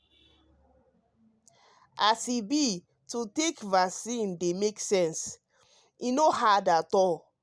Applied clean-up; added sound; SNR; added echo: none; none; none; none.